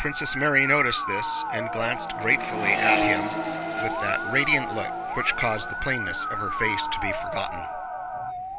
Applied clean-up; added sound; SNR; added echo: none; Musical instrument + Accelerating, revving, vroom; 2 dB; none.